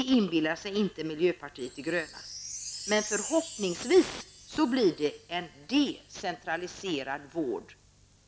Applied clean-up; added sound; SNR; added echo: none; Wind chime; 15 dB; none.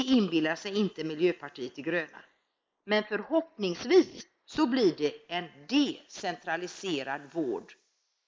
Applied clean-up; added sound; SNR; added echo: neural mask model Resemble Enhance denoiser.